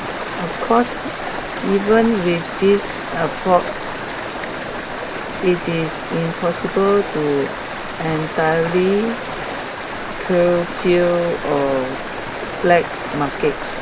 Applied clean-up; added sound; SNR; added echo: none; Stream; 6 dB; none.